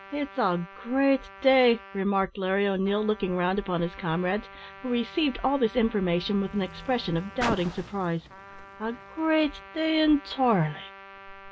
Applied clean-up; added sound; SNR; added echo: none; Trumpet + Car; 16 dB; none.